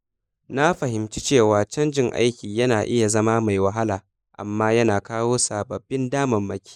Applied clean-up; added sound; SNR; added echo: neural mask model Resemble Enhance denoiser.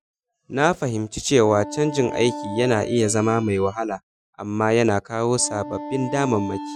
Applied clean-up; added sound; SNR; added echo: classical method Wiener filter.